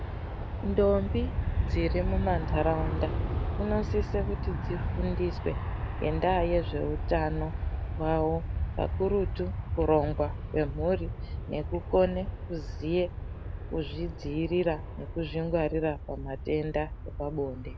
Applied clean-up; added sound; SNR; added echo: none; Aircraft; 2 dB; none.